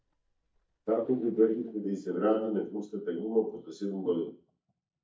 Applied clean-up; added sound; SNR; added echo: neural mask model DeepFilterNet 3.